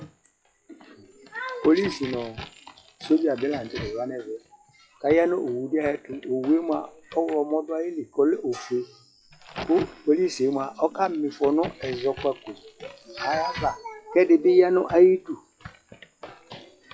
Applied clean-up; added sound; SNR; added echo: classical method log-MMSE.